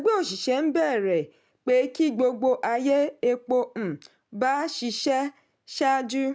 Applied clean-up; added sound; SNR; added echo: none; none; none; none.